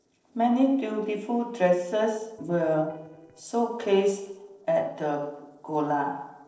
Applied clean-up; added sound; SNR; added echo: neural separator model SepFormer DNS4.